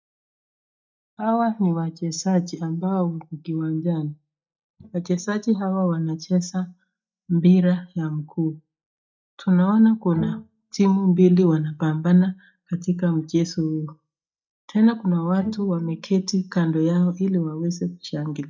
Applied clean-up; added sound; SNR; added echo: neural mask model DeepFilterNet 3.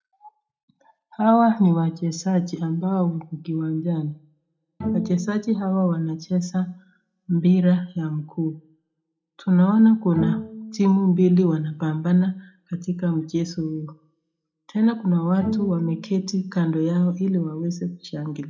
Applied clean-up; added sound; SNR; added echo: none; Bowed string instrument; 11 dB; reverberation time 0.2 s.